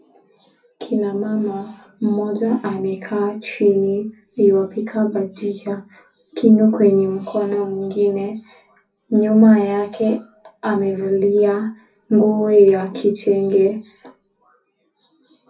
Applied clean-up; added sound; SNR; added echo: none; none; none; reverberation time 0.3 s.